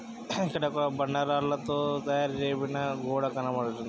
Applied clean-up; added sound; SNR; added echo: none; none; none; none.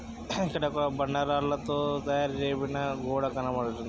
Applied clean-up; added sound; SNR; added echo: none; Car; 18 dB; none.